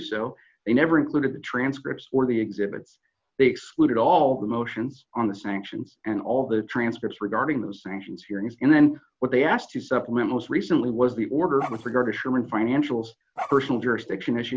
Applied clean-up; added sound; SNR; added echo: none; Dog; 13 dB; none.